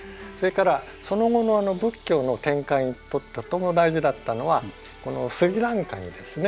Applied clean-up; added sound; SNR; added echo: none; none; none; none.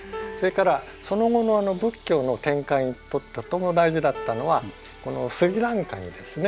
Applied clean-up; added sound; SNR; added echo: none; Piano; 16 dB; none.